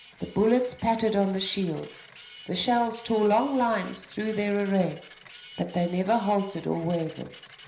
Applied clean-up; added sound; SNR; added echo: none; Printer; 15 dB; reverberation time 0.5 s.